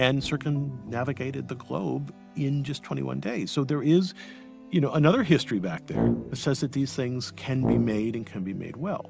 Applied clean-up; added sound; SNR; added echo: none; Brass instrument; 1 dB; none.